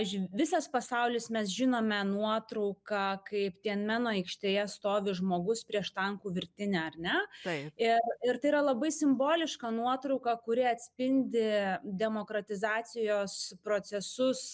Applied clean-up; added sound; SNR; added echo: none; none; none; none.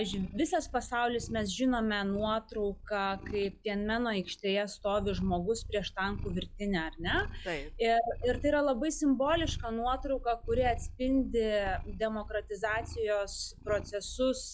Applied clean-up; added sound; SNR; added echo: classical method log-MMSE.